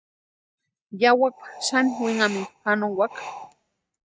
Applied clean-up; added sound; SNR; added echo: neural mask model RNNoise.